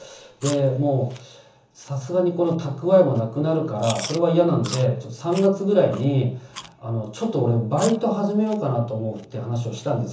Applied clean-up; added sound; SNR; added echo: none; Chewing, mastication; 19 dB; reverberation time 0.7 s.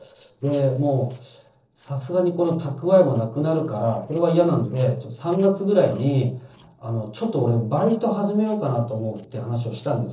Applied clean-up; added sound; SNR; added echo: neural separator model SepFormer DNS4.